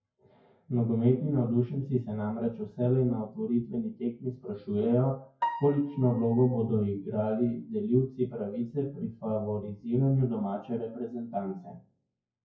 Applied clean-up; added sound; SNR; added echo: classical method WPE with log-MMSE.